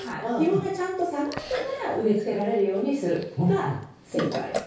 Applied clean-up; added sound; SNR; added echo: none; Chewing, mastication; 14 dB; reverberation time 0.6 s.